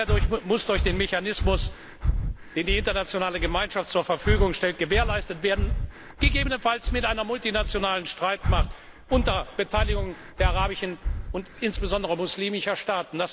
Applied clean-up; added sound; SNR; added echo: none; Breathing; 1 dB; none.